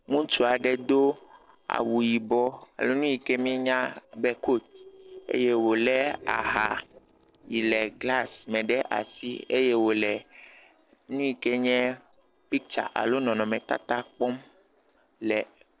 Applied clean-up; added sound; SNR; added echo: neural separator model SepFormer DNS4.